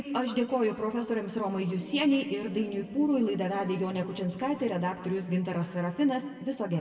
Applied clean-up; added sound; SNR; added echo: none; none; none; reverberation time 2.0 s.